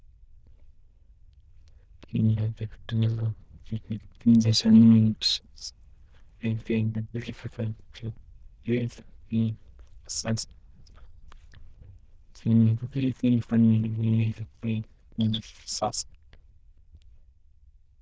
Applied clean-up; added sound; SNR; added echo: neural diffusion model UNIVERSE++.